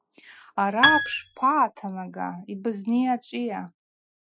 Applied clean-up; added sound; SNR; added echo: classical method Wiener filter.